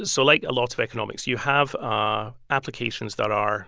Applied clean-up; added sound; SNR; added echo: none; none; none; none.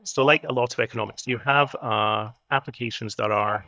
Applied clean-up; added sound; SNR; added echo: neural mask model DeepFilterNet 3.